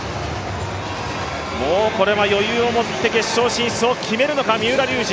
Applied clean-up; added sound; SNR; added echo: none; none; none; none.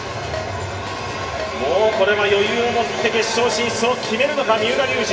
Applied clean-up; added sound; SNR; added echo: none; Keyboard (musical); 16 dB; reverberation time 2.7 s.